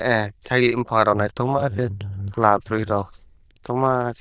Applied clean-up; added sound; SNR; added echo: neural diffusion model UNIVERSE++.